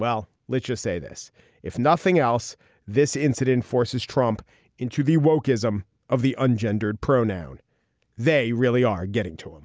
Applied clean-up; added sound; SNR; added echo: none; none; none; none.